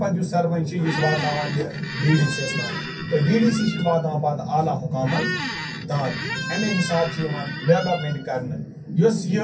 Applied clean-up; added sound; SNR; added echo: none; Squeak; 8 dB; reverberation time 0.3 s.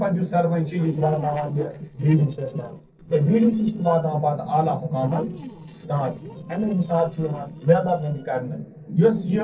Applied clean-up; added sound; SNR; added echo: neural separator model SepFormer DNS4.